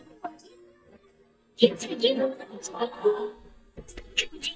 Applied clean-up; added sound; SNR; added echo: neural mask model DeepFilterNet 3.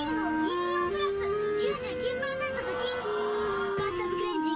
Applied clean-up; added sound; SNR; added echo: none; Wind instrument, woodwind instrument; -5 dB; reverberation time 0.1 s.